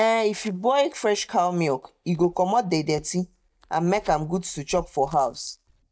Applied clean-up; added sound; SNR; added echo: neural mask model DeepFilterNet 3.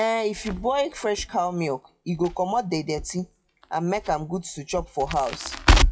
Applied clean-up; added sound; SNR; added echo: classical method WPE with log-MMSE.